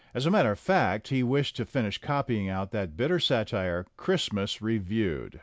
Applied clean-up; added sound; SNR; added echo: none; none; none; none.